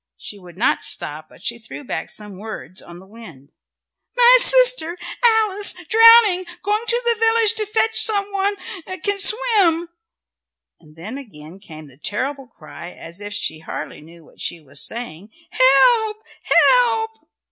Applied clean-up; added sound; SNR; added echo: none; none; none; none.